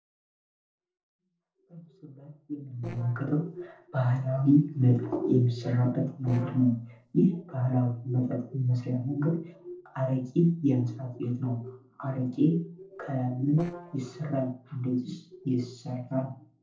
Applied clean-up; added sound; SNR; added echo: neural separator model SepFormer DNS4.